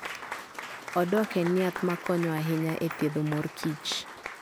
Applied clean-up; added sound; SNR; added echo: none; Applause / Crowd; 10 dB; none.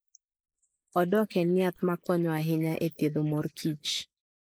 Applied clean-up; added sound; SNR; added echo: neural mask model Resemble Enhance denoiser.